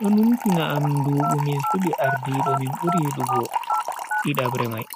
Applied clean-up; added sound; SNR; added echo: none; Fill (with liquid) / Trickle, dribble + Telephone; 3 dB; none.